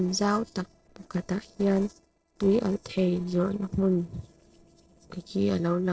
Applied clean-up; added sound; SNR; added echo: neural separator model SepFormer DNS4.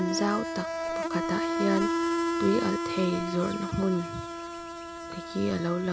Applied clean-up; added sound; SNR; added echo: none; Insect; 1 dB; none.